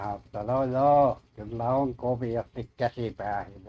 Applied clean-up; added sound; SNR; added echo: neural mask model RNNoise.